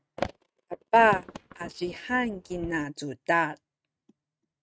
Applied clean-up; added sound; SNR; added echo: neural mask model RNNoise.